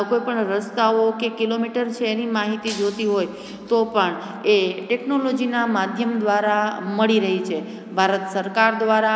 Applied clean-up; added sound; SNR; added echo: none; Shatter; 19 dB; none.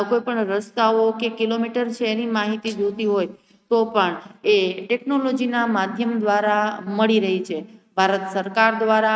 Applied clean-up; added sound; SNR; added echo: neural mask model RNNoise.